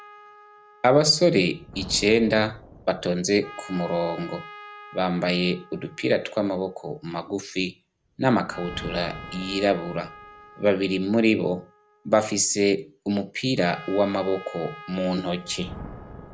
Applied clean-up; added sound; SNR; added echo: none; Trumpet + Thunder; 18 dB; none.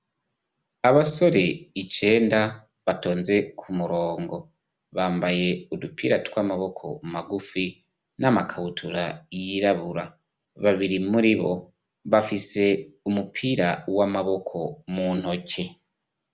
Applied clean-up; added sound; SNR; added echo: none; none; none; none.